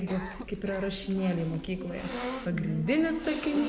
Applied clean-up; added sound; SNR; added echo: none; Cough; 11 dB; none.